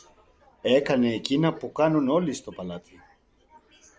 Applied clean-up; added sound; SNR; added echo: none; none; none; none.